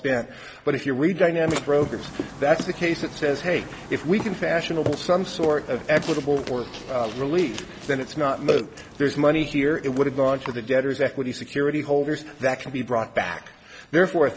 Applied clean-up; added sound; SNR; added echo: none; Burping, eructation; 12 dB; none.